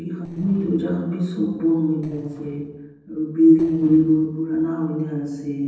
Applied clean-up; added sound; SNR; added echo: neural separator model SepFormer DNS4.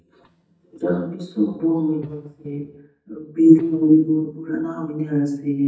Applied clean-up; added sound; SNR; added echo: neural mask model DeepFilterNet 3.